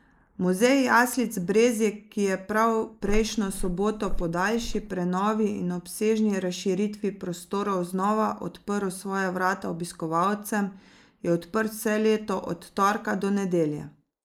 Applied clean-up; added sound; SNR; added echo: neural mask model Resemble Enhance denoiser.